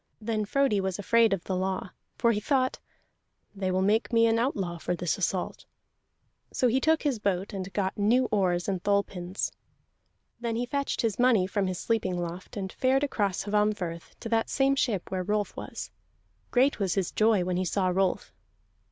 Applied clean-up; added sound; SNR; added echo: none; none; none; none.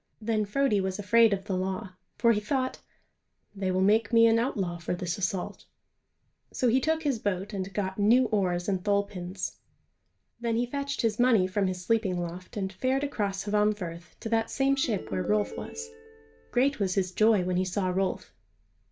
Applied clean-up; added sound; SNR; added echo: none; Ringtone; 13 dB; reverberation time 0.2 s.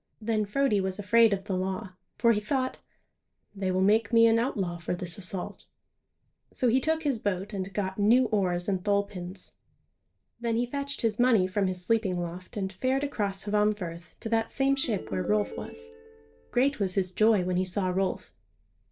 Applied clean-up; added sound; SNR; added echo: neural separator model SepFormer DNS4.